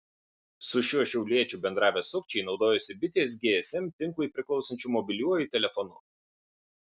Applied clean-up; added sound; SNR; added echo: none; none; none; none.